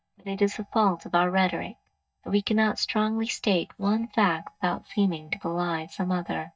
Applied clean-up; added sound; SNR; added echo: neural mask model DeepFilterNet 3.